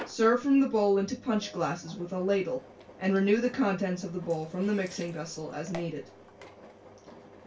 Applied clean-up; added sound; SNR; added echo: none; Engine; 19 dB; reverberation time 0.2 s.